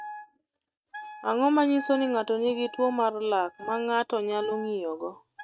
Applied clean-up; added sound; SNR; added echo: neural mask model RNNoise.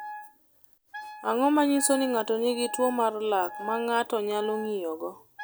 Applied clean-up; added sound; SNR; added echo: none; Wind instrument, woodwind instrument; 15 dB; none.